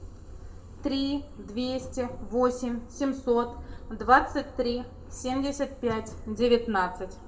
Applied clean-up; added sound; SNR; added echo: none; Subway, metro, underground; 13 dB; reverberation time 0.9 s.